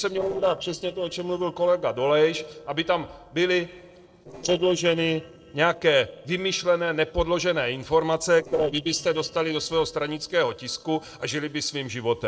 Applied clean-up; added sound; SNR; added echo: neural separator model SepFormer DNS4.